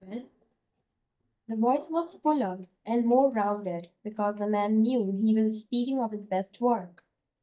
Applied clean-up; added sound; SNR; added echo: neural mask model DeepFilterNet 3.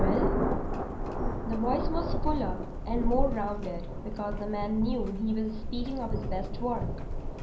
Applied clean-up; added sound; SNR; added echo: none; Thunder; -2 dB; reverberation time 0.6 s.